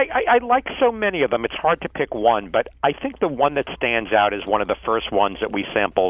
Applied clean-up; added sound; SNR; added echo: none; none; none; none.